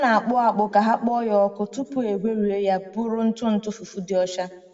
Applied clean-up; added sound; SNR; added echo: none; none; none; reverberation time 0.9 s.